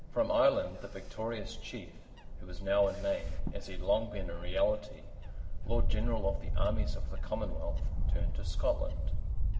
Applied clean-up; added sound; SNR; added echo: none; Wind / Bird; -3 dB; reverberation time 1.4 s.